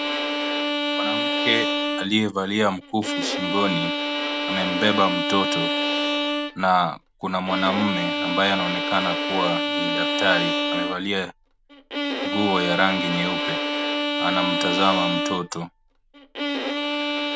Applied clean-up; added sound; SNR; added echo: none; Bowed string instrument; -1 dB; none.